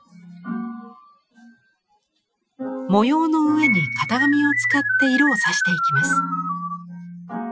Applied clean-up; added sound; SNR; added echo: classical method Wiener filter.